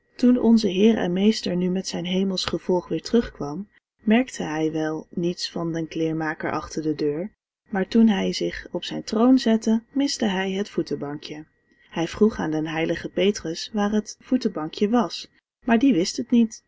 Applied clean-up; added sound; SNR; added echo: none; none; none; none.